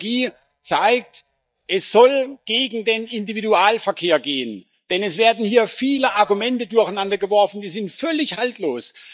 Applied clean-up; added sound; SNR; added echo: neural mask model DeepFilterNet 3.